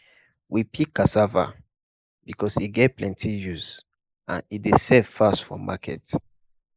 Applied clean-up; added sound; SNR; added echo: neural mask model Resemble Enhance denoiser.